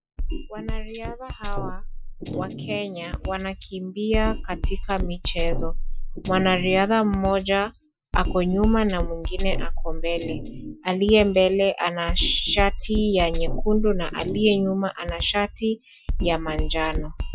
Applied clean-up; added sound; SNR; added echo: classical method Wiener filter.